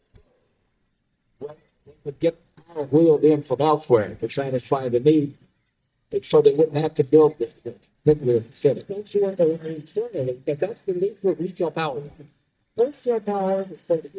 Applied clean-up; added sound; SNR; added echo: neural mask model DeepFilterNet 3.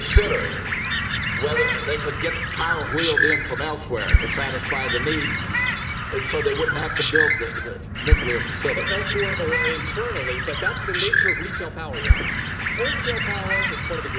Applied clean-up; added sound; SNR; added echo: none; Bird; -5 dB; reverberation time 1.8 s.